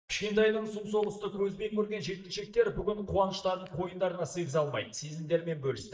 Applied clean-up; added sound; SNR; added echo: neural mask model DeepFilterNet 3.